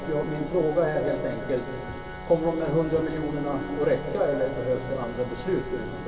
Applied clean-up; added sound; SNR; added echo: none; Organ; 12 dB; reverberation time 2.4 s.